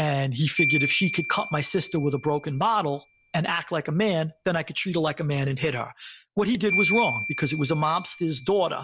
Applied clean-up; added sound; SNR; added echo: none; Marimba, xylophone; 8 dB; none.